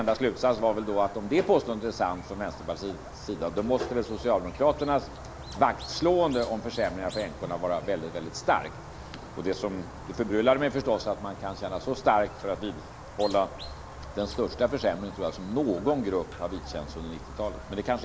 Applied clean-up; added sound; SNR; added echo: none; Squeak; 13 dB; none.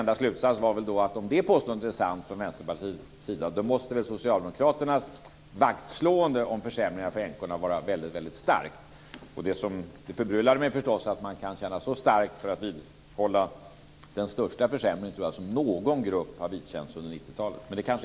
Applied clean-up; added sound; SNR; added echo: none; none; none; none.